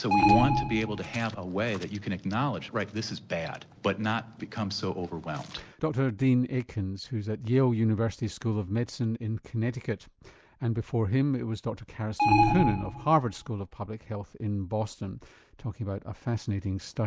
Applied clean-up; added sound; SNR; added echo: none; Alarm; -3 dB; none.